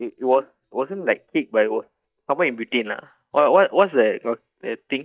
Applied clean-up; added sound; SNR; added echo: neural mask model DeepFilterNet 3.